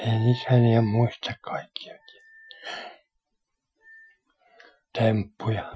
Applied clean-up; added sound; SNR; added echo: classical method Wiener filter.